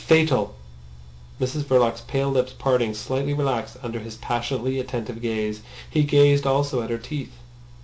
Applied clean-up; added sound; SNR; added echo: none; none; none; none.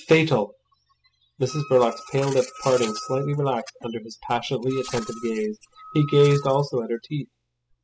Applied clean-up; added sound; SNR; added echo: classical method spectral subtraction.